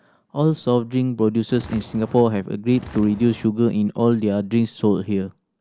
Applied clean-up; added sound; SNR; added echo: none; Walk, footsteps; 17 dB; none.